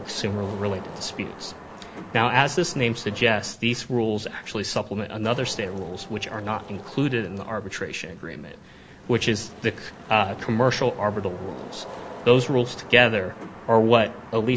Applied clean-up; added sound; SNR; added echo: none; Wind / Rain; 16 dB; none.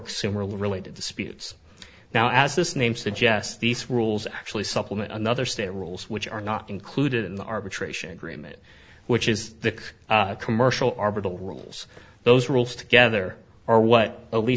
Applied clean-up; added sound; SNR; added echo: none; none; none; none.